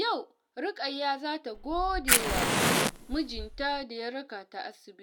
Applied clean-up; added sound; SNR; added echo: none; Fire; -5 dB; none.